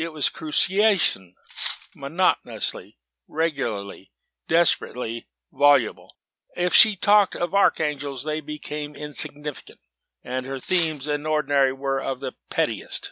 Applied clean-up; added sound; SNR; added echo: none; Cutlery, silverware; 12 dB; none.